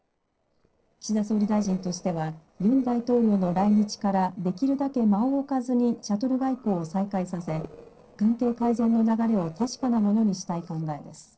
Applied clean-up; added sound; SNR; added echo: neural separator model SepFormer DNS4.